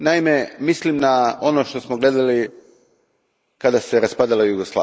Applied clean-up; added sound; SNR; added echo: neural mask model Resemble Enhance denoiser.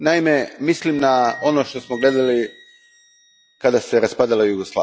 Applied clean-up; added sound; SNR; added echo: classical method log-MMSE.